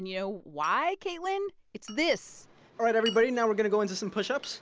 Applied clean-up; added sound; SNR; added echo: none; Glass; 18 dB; none.